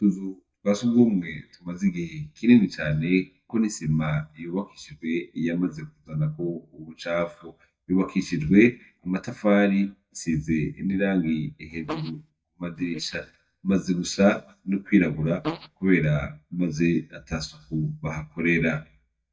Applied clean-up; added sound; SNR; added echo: neural mask model DeepFilterNet 3.